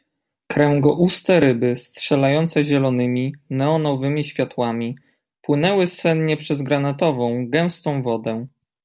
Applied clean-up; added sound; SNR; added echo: none; none; none; none.